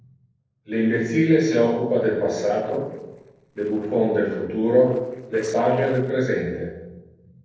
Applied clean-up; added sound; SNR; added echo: neural separator model SepFormer DNS4.